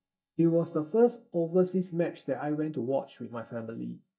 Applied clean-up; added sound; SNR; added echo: neural mask model DeepFilterNet 3.